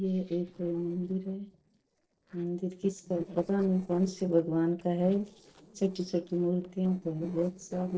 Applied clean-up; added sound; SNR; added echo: neural separator model SepFormer DNS4.